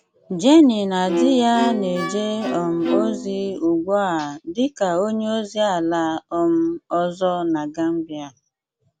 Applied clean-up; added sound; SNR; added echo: none; Bowed string instrument; 5 dB; none.